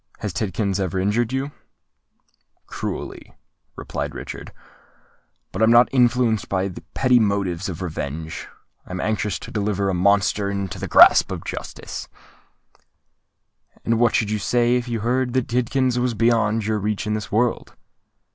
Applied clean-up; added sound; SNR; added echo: none; none; none; none.